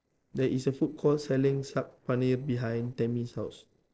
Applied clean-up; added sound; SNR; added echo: neural separator model SepFormer DNS4.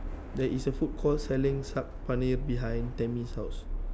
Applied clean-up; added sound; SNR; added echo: none; Subway, metro, underground; 4 dB; none.